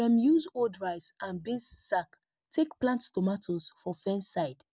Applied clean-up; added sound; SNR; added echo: none; none; none; none.